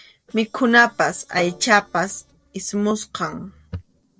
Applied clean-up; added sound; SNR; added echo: neural separator model SepFormer DNS4.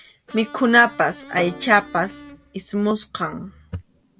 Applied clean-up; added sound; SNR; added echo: none; Electric guitar + Snare drum; 19 dB; none.